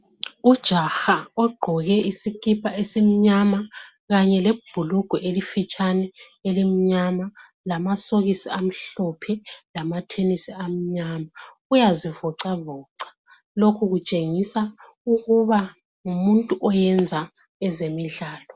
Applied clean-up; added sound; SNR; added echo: none; none; none; none.